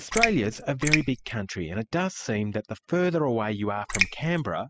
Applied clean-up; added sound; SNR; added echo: classical method spectral subtraction.